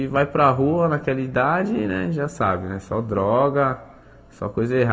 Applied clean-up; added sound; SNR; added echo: none; none; none; reverberation time 0.7 s.